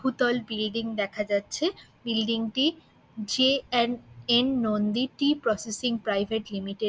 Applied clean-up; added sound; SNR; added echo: none; none; none; none.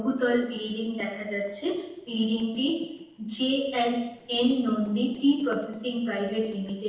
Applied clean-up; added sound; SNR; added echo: neural separator model SepFormer DNS4.